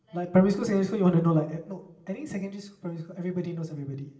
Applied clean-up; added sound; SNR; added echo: none; none; none; reverberation time 0.8 s.